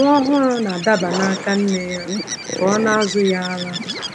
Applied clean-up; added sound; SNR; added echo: none; Bird; 9 dB; none.